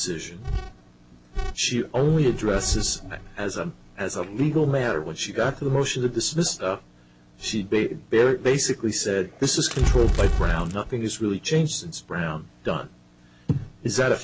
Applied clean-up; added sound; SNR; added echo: none; Crushing; 19 dB; none.